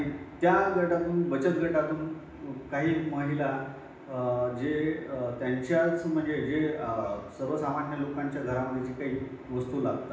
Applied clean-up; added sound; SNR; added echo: none; none; none; reverberation time 0.9 s.